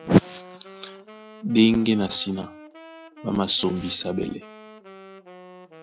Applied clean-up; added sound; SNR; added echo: none; Domestic sounds, home sounds + Wind instrument, woodwind instrument; 19 dB; none.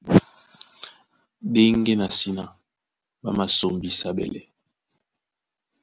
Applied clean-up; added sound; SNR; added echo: none; none; none; none.